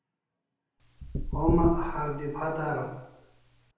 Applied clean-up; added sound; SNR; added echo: none; Knock / Wood; 2 dB; reverberation time 0.8 s.